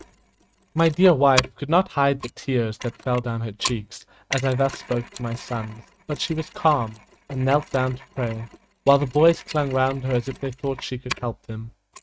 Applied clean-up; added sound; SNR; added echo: neural mask model RNNoise.